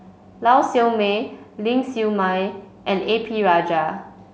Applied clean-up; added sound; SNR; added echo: none; none; none; none.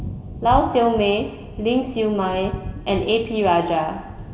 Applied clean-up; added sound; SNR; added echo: none; Thunder; 11 dB; reverberation time 2.7 s.